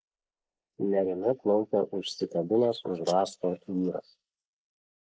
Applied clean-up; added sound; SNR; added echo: neural mask model Resemble Enhance denoiser.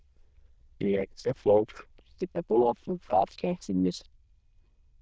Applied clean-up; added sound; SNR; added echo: neural diffusion model UNIVERSE++.